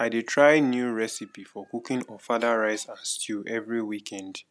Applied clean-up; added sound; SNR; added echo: none; none; none; none.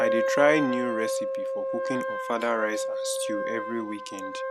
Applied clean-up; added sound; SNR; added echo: none; Wind instrument, woodwind instrument; 1 dB; none.